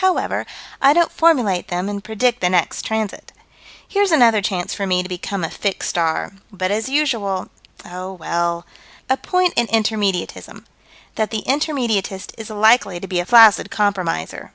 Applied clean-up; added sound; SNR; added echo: none; none; none; none.